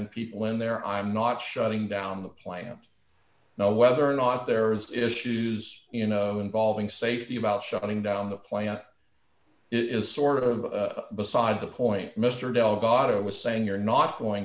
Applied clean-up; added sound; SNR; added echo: none; none; none; none.